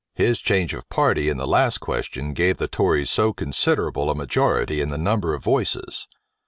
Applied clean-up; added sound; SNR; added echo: none; none; none; none.